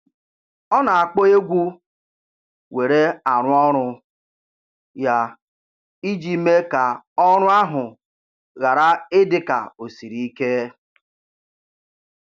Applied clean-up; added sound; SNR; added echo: none; none; none; none.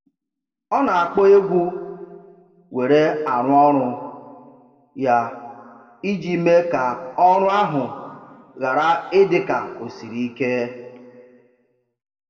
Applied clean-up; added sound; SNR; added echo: none; none; none; reverberation time 1.6 s.